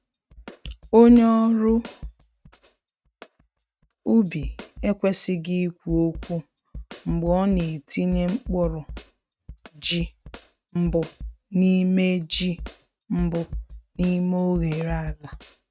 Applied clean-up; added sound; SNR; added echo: neural mask model RNNoise.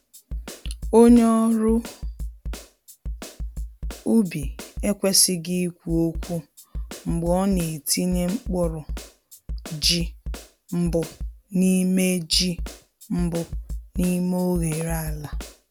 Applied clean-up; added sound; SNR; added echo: none; Snare drum; 10 dB; none.